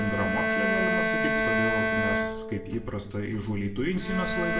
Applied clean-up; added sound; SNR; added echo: none; Bowed string instrument; -2 dB; reverberation time 0.6 s.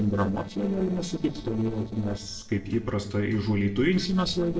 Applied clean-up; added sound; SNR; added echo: neural separator model SepFormer DNS4.